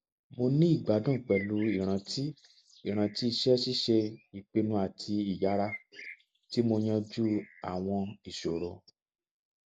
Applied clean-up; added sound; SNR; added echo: neural mask model Resemble Enhance denoiser.